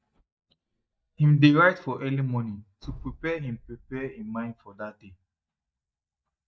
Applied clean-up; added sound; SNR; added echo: neural mask model DeepFilterNet 3.